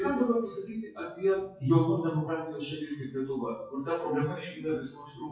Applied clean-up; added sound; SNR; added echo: classical method WPE with log-MMSE.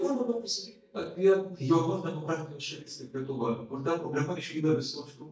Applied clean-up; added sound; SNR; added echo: neural mask model DeepFilterNet 3.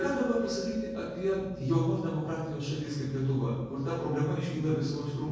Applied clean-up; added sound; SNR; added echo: none; Glass; 13 dB; reverberation time 1.3 s.